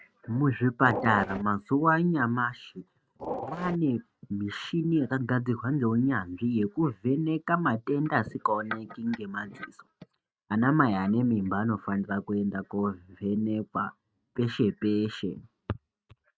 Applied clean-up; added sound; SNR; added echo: neural mask model RNNoise.